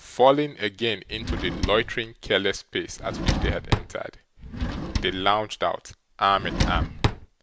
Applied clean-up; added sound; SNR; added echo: none; Drawer open or close; 3 dB; none.